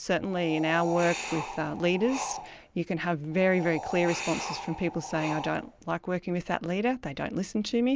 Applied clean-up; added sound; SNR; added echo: none; Wind; 9 dB; none.